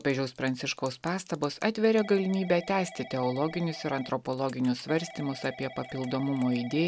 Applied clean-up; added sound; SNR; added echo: none; Telephone / Typing; 18 dB; none.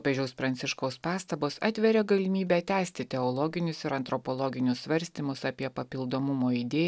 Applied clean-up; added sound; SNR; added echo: none; none; none; none.